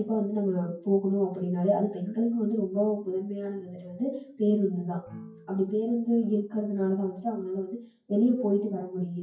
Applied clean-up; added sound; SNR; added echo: classical method WPE with log-MMSE.